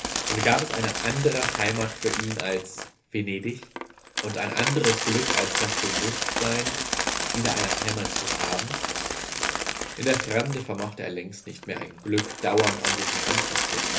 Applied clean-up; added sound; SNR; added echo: none; Coin (dropping); 0 dB; reverberation time 0.3 s.